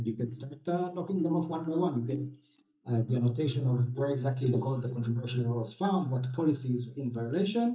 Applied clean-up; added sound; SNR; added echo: neural mask model DeepFilterNet 3.